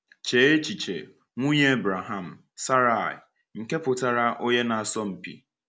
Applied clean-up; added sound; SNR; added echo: none; none; none; none.